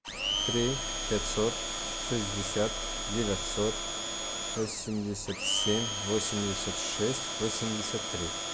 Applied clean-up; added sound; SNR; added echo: none; Domestic sounds, home sounds; 1 dB; none.